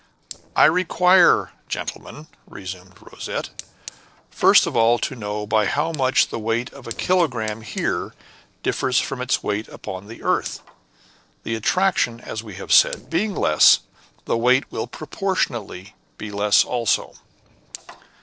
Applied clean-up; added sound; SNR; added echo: neural separator model SepFormer DNS4.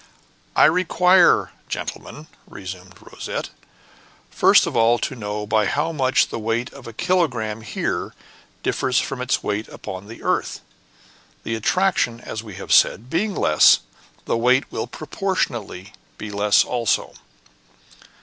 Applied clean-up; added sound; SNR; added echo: none; none; none; none.